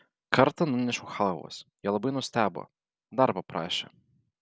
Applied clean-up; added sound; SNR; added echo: none; none; none; none.